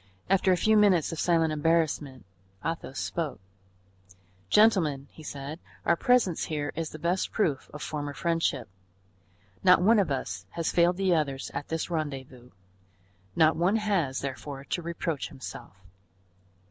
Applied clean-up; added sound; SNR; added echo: none; none; none; none.